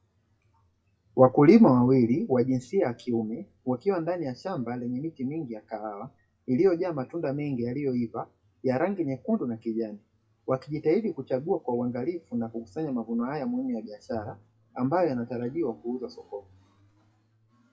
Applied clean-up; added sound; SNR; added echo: classical method WPE with log-MMSE.